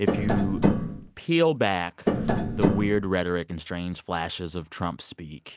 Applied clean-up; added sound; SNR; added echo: none; Tap; -3 dB; none.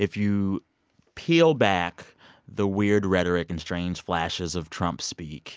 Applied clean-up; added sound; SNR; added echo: none; none; none; none.